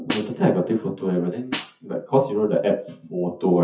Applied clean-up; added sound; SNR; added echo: classical method WPE with log-MMSE.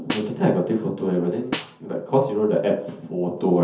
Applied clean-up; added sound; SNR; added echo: none; Snare drum; 12 dB; reverberation time 0.5 s.